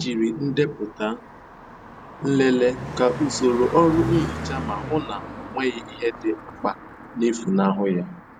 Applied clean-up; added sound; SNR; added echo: none; Car passing by; 11 dB; none.